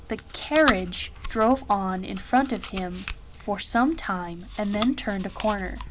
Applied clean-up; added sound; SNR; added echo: none; Chewing, mastication; 10 dB; none.